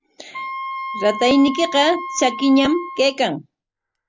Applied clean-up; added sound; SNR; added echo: none; Wind instrument, woodwind instrument; 11 dB; none.